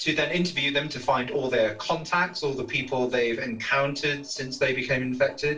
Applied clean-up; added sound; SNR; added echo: neural separator model SepFormer DNS4.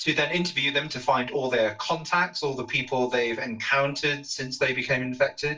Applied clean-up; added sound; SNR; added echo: neural mask model DeepFilterNet 3.